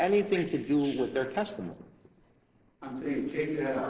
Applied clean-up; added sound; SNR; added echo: neural separator model SepFormer DNS4.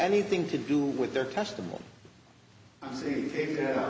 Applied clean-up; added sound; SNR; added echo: none; none; none; none.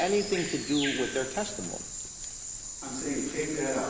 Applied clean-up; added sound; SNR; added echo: none; Bird vocalization, bird call, bird song; 5 dB; none.